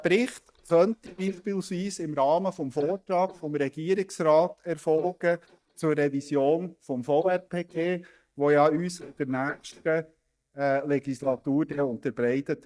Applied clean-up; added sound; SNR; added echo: neural mask model DeepFilterNet 3.